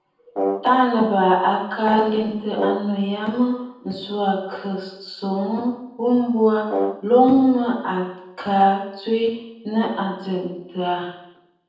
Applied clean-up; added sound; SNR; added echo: neural separator model SepFormer DNS4.